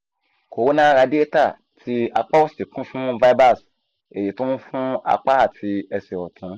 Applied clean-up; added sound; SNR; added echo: none; none; none; none.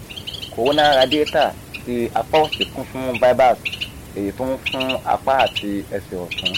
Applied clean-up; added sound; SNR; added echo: none; Bird; 9 dB; none.